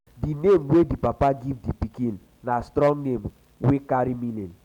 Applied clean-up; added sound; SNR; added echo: none; none; none; none.